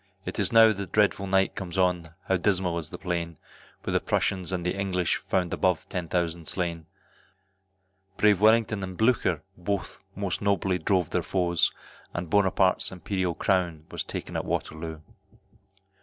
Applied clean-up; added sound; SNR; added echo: none; none; none; none.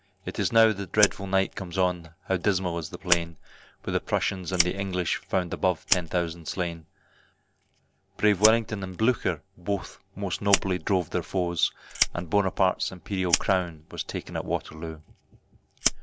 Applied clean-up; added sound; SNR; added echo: none; Fire; 7 dB; none.